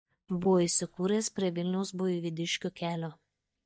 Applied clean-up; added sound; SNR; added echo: neural mask model DeepFilterNet 3.